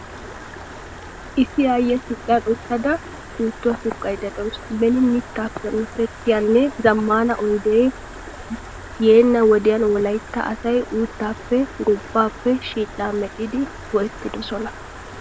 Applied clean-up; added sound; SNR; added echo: none; Stream; 15 dB; none.